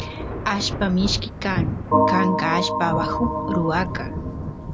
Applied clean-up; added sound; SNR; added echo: none; Thunder + Organ; 0 dB; none.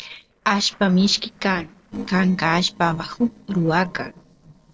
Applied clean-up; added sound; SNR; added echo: neural separator model SepFormer DNS4.